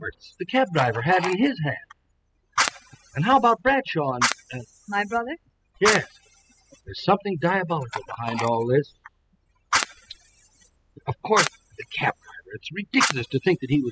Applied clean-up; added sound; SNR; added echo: classical method spectral subtraction.